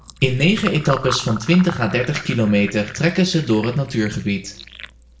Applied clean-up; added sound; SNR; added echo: none; Fill (with liquid); 14 dB; reverberation time 0.4 s.